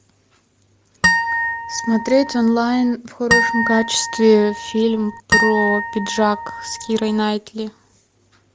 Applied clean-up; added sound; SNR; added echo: none; Harp; 2 dB; none.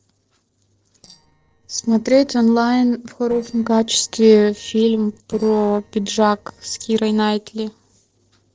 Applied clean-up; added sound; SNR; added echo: neural separator model SepFormer DNS4.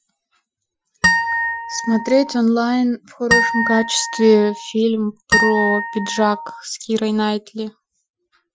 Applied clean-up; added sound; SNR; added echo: classical method Wiener filter.